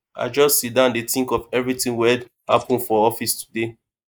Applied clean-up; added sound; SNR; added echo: neural mask model Resemble Enhance denoiser.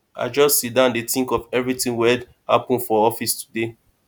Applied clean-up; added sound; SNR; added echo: none; none; none; none.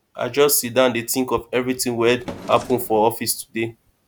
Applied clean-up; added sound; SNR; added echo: none; Drawer open or close; 16 dB; none.